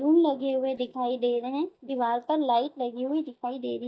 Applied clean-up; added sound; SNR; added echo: neural mask model DeepFilterNet 3.